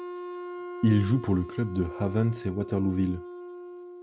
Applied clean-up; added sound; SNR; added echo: none; Wind instrument, woodwind instrument; 11 dB; none.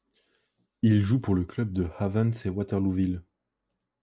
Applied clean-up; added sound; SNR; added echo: none; none; none; none.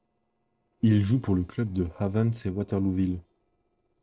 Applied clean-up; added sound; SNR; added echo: neural separator model SepFormer DNS4.